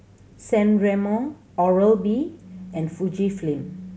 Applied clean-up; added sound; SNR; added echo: none; none; none; none.